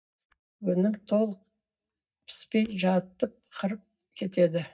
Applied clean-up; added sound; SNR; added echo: neural mask model DeepFilterNet 3.